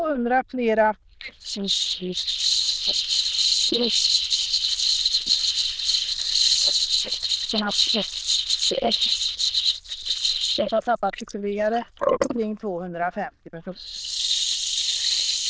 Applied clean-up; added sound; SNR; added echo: neural diffusion model UNIVERSE++.